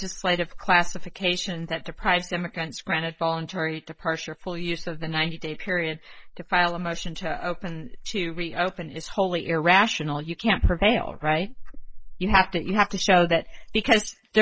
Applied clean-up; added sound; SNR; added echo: neural mask model Resemble Enhance denoiser.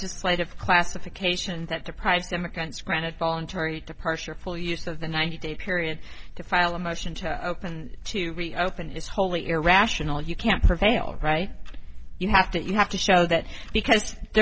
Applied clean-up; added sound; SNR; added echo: none; Clock; 8 dB; none.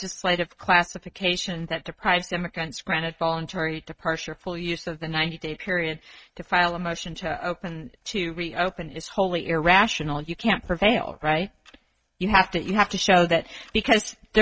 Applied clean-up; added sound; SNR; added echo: neural mask model RNNoise.